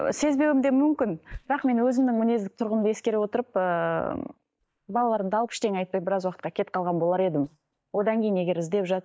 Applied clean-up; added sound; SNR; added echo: neural mask model DeepFilterNet 3.